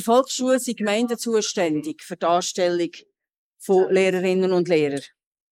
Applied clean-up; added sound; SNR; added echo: neural mask model Resemble Enhance denoiser.